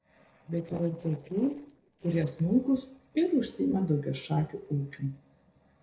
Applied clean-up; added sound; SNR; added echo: neural separator model SepFormer DNS4.